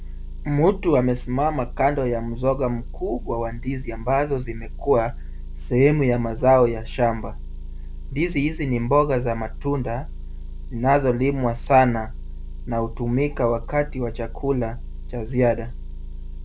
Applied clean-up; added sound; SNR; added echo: none; Motor vehicle (road) / Engine; 8 dB; none.